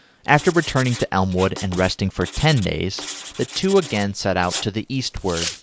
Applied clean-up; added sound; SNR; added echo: none; Writing; 13 dB; none.